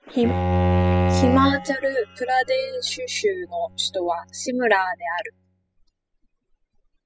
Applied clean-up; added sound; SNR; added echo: classical method spectral subtraction.